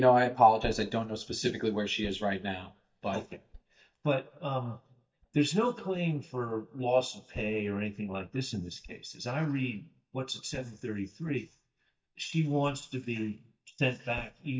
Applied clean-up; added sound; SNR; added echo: neural mask model DeepFilterNet 3.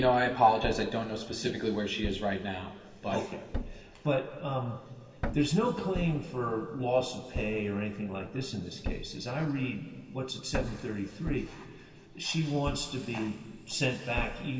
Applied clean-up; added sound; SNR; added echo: none; Thump, thud; 10 dB; reverberation time 2.5 s.